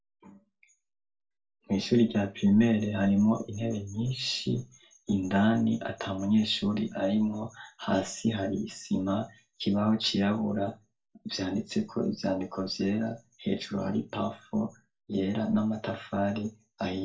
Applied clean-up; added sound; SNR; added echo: none; none; none; reverberation time 0.2 s.